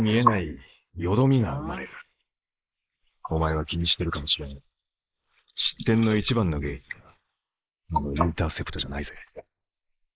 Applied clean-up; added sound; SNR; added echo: neural mask model Resemble Enhance denoiser.